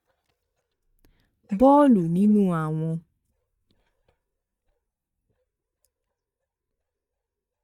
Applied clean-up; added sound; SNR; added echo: neural mask model DeepFilterNet 3.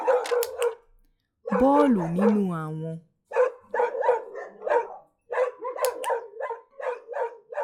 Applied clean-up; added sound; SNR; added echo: classical method log-MMSE.